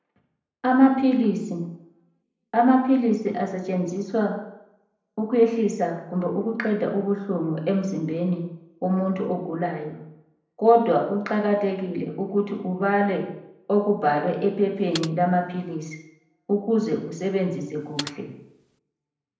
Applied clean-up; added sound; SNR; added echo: none; Computer keyboard; 15 dB; reverberation time 0.7 s.